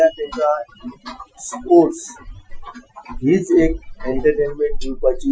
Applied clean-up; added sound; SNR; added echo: classical method Wiener filter.